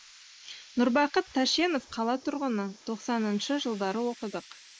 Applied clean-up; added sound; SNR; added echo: neural mask model Resemble Enhance denoiser.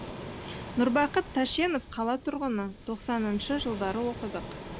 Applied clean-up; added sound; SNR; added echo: none; Waves, surf; 12 dB; none.